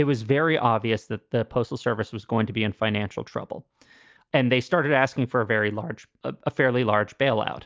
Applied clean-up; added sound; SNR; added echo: none; none; none; none.